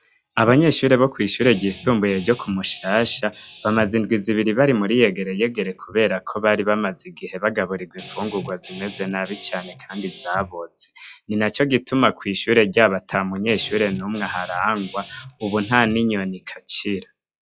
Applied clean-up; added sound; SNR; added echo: classical method log-MMSE.